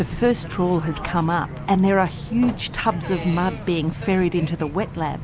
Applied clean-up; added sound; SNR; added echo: none; none; none; none.